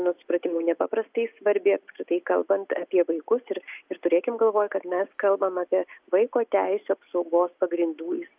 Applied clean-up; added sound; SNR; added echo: none; none; none; none.